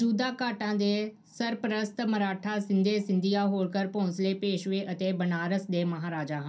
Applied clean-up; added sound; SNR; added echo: none; none; none; reverberation time 0.3 s.